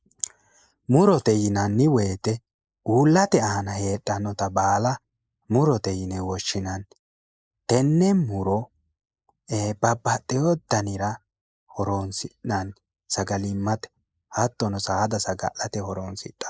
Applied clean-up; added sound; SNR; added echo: neural mask model Resemble Enhance denoiser.